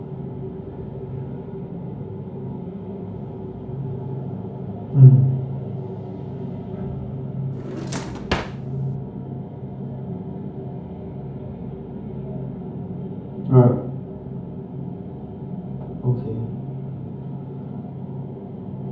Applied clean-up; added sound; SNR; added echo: none; Drawer open or close; 7 dB; reverberation time 0.9 s.